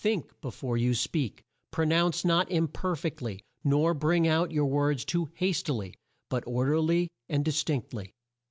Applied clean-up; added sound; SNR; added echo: none; none; none; none.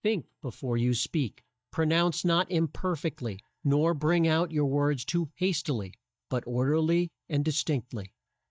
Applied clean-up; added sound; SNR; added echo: neural mask model DeepFilterNet 3.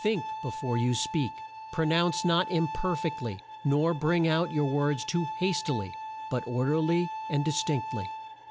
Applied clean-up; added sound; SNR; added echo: none; Bowed string instrument; 9 dB; none.